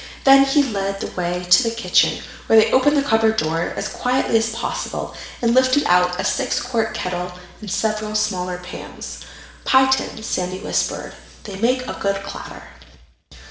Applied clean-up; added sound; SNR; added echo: none; none; none; reverberation time 0.8 s.